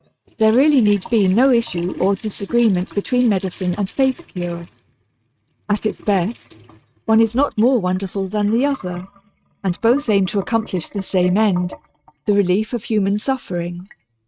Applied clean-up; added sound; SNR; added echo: neural mask model RNNoise.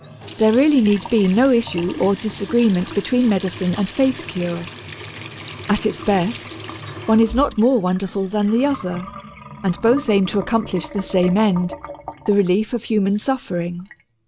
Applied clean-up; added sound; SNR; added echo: none; Trickle, dribble / Sink (filling or washing) / Water tap, faucet; 14 dB; none.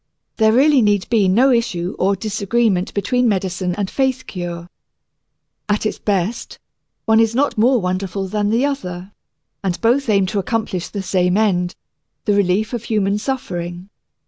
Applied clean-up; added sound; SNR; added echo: none; none; none; none.